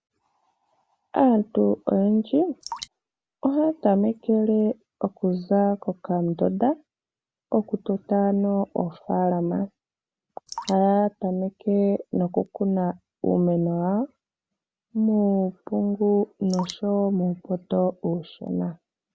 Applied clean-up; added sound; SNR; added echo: none; Drip; 19 dB; none.